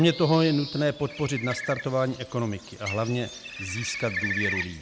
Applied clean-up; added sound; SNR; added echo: none; Bird; 9 dB; none.